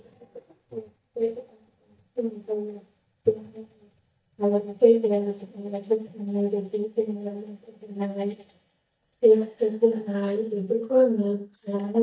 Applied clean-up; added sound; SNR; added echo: neural mask model DeepFilterNet 3.